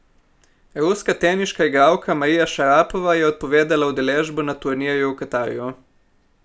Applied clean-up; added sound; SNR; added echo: none; none; none; none.